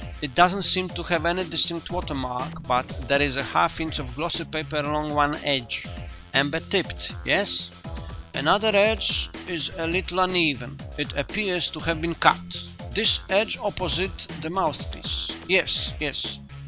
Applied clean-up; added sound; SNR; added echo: none; Drum kit; 11 dB; none.